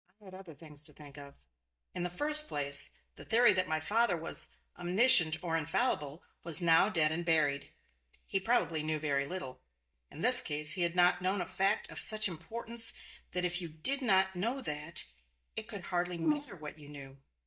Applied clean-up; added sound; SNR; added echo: neural mask model DeepFilterNet 3.